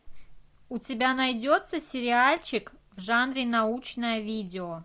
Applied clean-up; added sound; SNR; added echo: none; none; none; none.